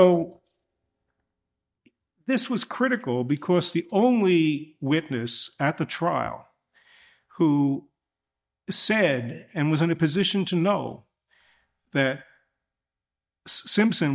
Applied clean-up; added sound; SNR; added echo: neural mask model DeepFilterNet 3.